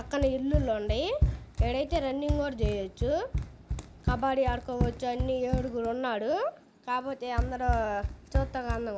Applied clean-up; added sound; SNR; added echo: none; Run; 1 dB; none.